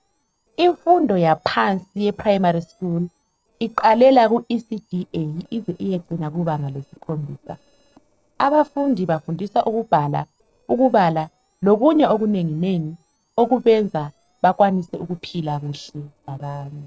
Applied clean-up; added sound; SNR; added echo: neural separator model SepFormer DNS4.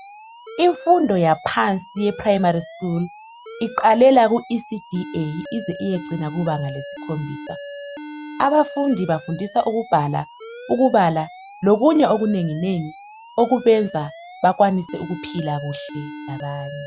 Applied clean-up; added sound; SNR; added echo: classical method Wiener filter.